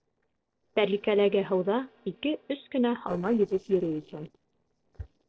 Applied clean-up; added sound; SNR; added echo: neural separator model SepFormer DNS4.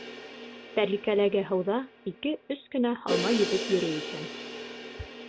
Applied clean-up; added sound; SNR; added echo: none; Crash cymbal; 7 dB; none.